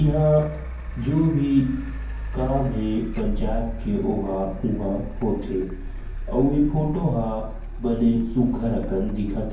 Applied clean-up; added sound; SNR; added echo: none; Car; 7 dB; reverberation time 0.9 s.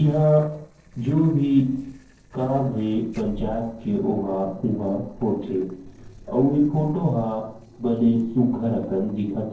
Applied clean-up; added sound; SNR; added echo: neural separator model SepFormer DNS4.